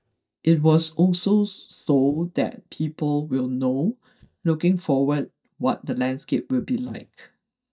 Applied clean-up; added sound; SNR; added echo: neural mask model DeepFilterNet 3.